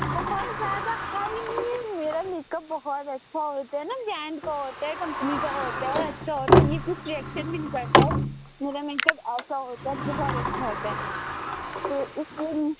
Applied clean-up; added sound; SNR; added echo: none; Sliding door; -3 dB; none.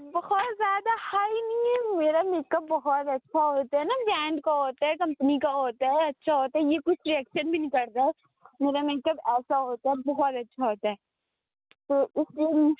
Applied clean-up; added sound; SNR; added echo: none; none; none; none.